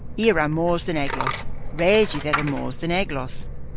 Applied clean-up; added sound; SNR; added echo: none; Coin (dropping); 4 dB; none.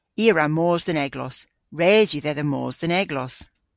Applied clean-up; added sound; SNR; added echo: none; none; none; none.